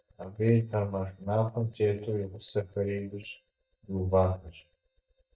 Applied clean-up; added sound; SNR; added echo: neural mask model DeepFilterNet 3.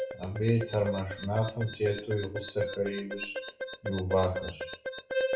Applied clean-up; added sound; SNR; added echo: classical method WPE with log-MMSE.